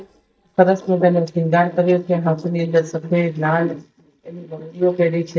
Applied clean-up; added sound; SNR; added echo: neural mask model DeepFilterNet 3.